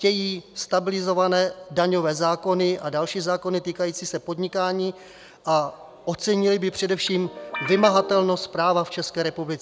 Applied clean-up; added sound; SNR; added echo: none; Guitar; 9 dB; none.